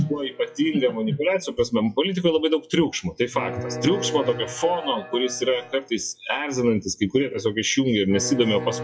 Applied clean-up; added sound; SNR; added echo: classical method WPE with log-MMSE.